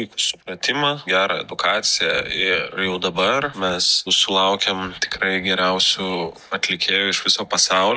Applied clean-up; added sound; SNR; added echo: neural mask model DeepFilterNet 3.